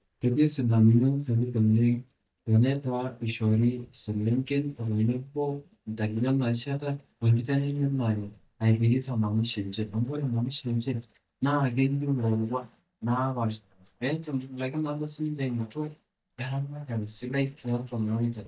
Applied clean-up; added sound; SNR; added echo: neural mask model DeepFilterNet 3.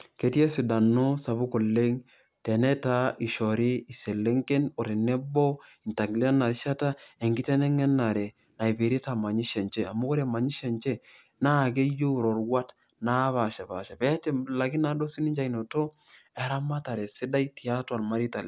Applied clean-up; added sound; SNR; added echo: none; none; none; none.